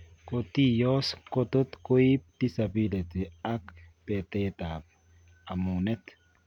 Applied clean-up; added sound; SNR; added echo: none; none; none; none.